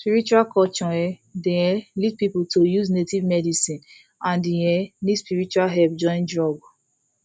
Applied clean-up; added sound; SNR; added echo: none; none; none; none.